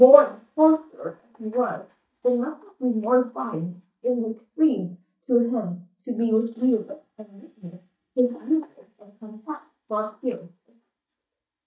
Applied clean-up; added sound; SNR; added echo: neural mask model DeepFilterNet 3.